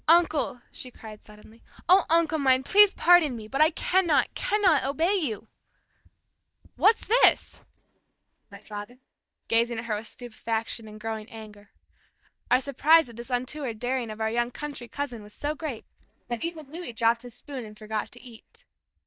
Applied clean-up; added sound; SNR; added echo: neural mask model DeepFilterNet 3.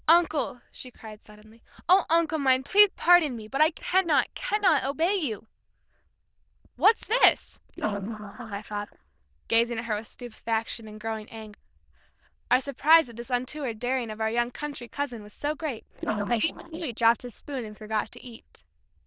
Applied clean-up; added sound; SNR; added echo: neural diffusion model UNIVERSE++.